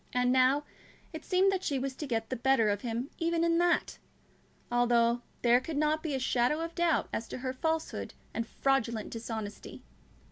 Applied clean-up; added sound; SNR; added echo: none; none; none; none.